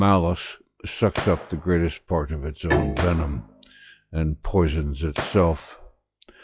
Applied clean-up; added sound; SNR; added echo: classical method log-MMSE.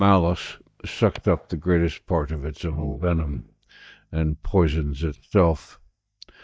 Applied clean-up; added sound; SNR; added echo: neural mask model DeepFilterNet 3.